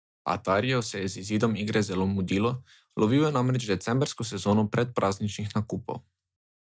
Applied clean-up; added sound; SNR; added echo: none; none; none; none.